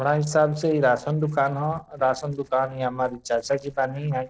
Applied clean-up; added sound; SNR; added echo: neural separator model SepFormer DNS4.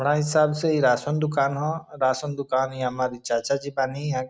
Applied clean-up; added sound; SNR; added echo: none; none; none; none.